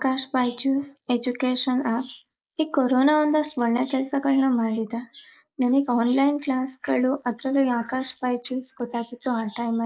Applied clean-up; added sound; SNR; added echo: neural mask model Resemble Enhance denoiser.